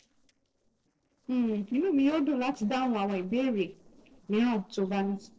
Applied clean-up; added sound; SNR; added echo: neural separator model SepFormer DNS4.